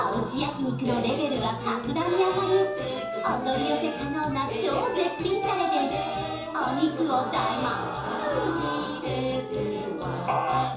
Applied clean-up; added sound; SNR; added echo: none; Wind instrument, woodwind instrument; 12 dB; reverberation time 0.7 s.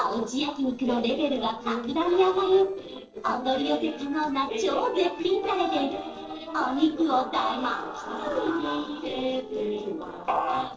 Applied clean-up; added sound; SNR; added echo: neural separator model SepFormer DNS4.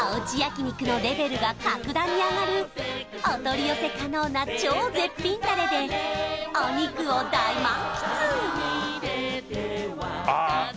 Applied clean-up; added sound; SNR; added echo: none; none; none; none.